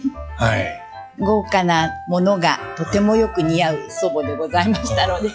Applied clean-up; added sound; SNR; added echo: classical method log-MMSE.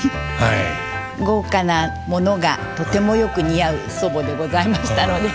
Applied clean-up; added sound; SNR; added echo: none; Bowed string instrument; 13 dB; none.